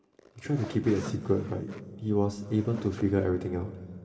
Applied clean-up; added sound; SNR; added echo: none; Zipper (clothing); 17 dB; reverberation time 2.3 s.